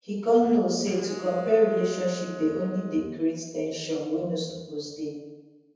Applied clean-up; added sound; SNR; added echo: none; Bowed string instrument; 18 dB; reverberation time 1.1 s.